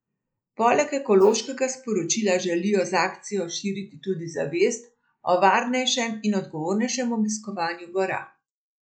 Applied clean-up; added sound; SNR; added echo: neural mask model Resemble Enhance denoiser.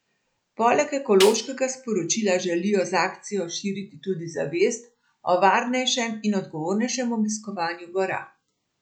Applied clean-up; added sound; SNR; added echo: none; Snare drum; 10 dB; none.